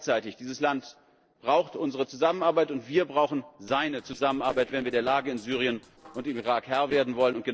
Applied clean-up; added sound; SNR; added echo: neural separator model SepFormer DNS4.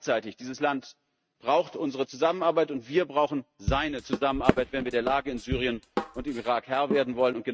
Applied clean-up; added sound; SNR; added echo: neural mask model RNNoise.